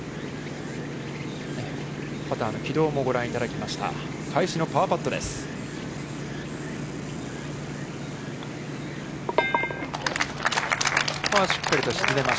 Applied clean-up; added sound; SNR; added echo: none; none; none; none.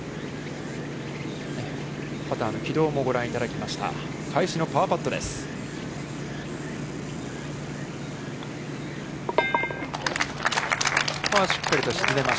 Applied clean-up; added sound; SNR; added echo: none; Musical instrument; 20 dB; none.